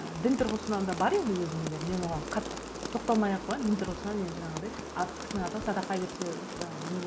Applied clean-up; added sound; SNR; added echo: none; Rain; 7 dB; none.